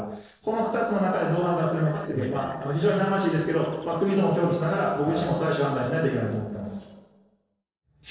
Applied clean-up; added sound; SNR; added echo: neural separator model SepFormer DNS4.